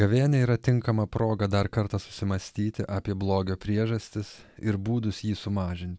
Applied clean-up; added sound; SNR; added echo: none; none; none; none.